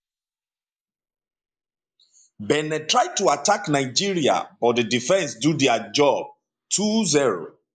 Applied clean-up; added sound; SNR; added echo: neural mask model Resemble Enhance denoiser.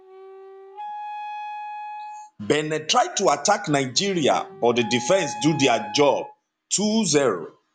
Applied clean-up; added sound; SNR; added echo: none; Wind instrument, woodwind instrument; 14 dB; none.